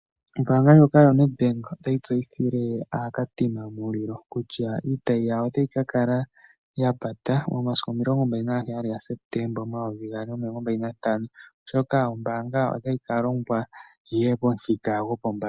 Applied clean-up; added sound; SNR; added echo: none; none; none; none.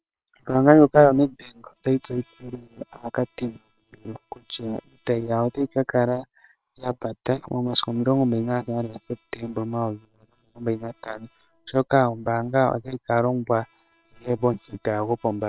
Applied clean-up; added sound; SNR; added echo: neural separator model SepFormer WHAM!.